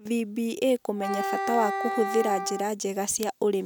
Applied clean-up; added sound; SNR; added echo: none; Wind instrument, woodwind instrument; 4 dB; none.